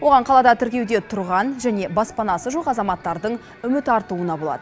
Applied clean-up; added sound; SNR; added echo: none; none; none; none.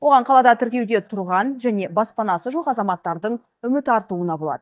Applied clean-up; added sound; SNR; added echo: neural mask model DeepFilterNet 3.